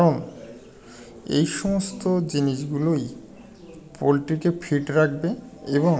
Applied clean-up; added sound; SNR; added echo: none; none; none; none.